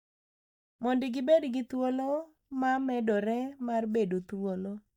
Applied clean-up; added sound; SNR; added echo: neural mask model DeepFilterNet 3.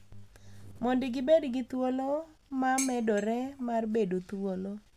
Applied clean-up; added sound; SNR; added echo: none; Dishes, pots, and pans; 11 dB; none.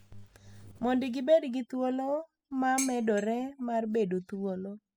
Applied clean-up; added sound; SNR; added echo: classical method spectral subtraction.